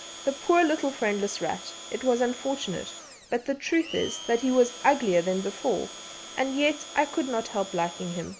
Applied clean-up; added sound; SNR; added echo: none; Domestic sounds, home sounds; 14 dB; none.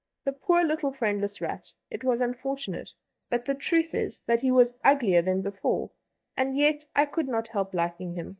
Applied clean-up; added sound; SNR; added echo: neural mask model DeepFilterNet 3.